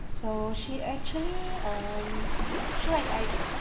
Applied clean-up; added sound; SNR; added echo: none; Waves, surf; -5 dB; reverberation time 1.7 s.